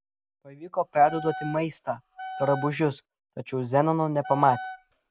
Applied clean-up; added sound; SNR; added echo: none; Wind instrument, woodwind instrument; 12 dB; none.